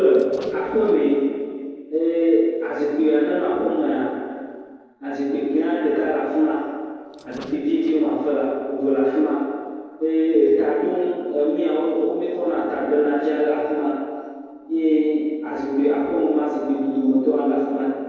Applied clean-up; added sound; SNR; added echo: neural separator model SepFormer DNS4.